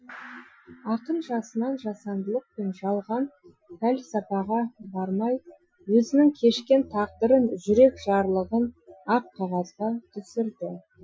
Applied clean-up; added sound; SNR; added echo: classical method Wiener filter.